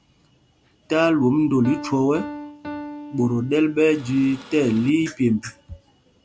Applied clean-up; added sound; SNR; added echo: none; Printer + Piano; 17 dB; none.